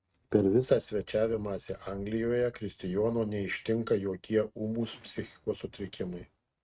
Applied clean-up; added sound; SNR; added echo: neural mask model RNNoise.